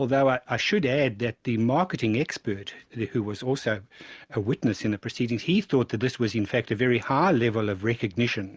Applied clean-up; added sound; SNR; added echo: none; none; none; none.